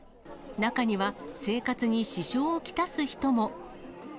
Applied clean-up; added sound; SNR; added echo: none; none; none; none.